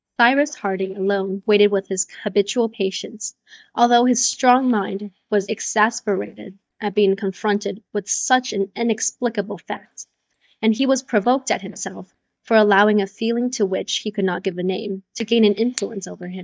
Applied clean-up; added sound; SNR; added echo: neural mask model DeepFilterNet 3.